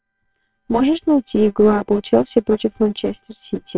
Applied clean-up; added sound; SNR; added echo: neural separator model SepFormer WHAMR!.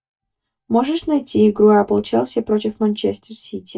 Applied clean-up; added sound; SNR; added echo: neural mask model DeepFilterNet 3.